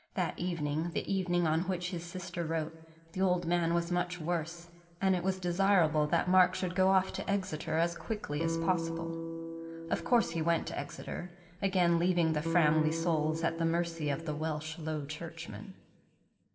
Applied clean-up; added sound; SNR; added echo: none; Electric guitar; 5 dB; reverberation time 1.3 s.